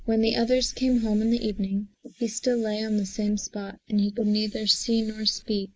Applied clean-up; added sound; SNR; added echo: neural mask model Resemble Enhance denoiser.